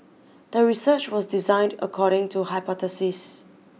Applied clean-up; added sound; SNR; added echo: none; none; none; none.